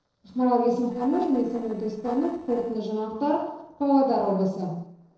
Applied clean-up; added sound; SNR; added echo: neural separator model SepFormer DNS4.